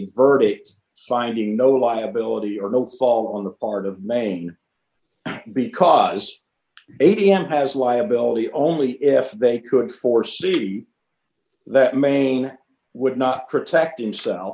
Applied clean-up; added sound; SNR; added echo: none; none; none; none.